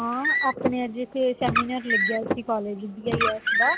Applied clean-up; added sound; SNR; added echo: none; Car; -1 dB; none.